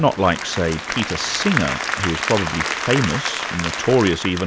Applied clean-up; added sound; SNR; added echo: none; Applause / Crowd; 5 dB; none.